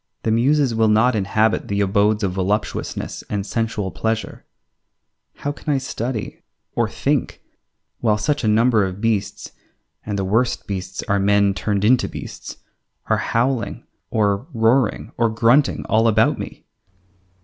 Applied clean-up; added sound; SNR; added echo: none; none; none; none.